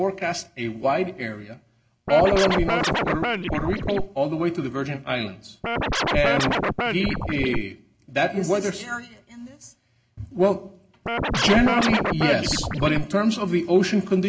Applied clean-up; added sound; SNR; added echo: none; Scratching (performance technique); 0 dB; none.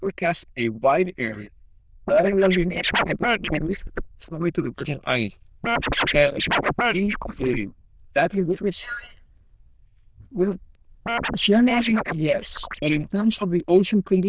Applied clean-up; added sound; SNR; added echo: neural diffusion model UNIVERSE++.